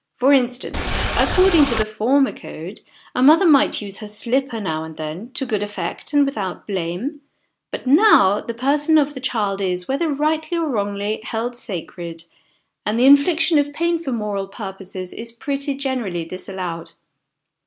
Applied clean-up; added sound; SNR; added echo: none; Boat, Water vehicle; 2 dB; none.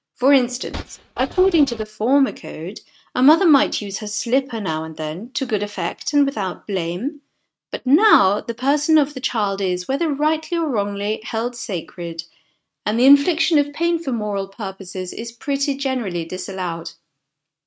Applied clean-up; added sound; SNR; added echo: neural mask model RNNoise.